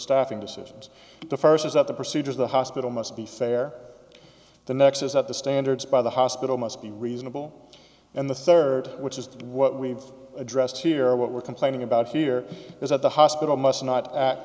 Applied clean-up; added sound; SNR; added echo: none; none; none; none.